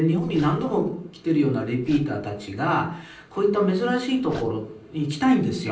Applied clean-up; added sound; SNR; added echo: neural separator model SepFormer DNS4.